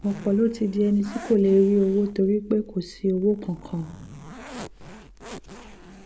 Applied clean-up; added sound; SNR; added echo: none; Zipper (clothing); 18 dB; none.